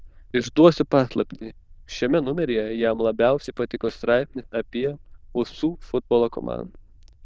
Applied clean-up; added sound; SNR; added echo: neural diffusion model UNIVERSE++.